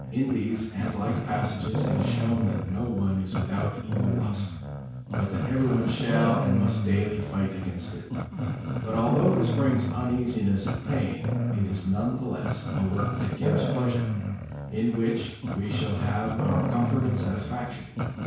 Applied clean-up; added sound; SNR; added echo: none; Growling; 1 dB; reverberation time 0.6 s.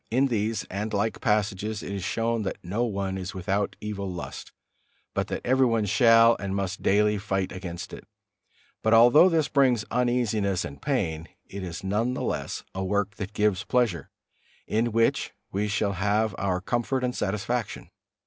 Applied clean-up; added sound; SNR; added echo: none; none; none; none.